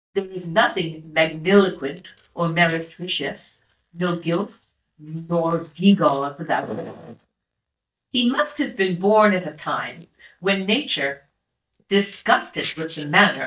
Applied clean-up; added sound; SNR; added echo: neural mask model DeepFilterNet 3.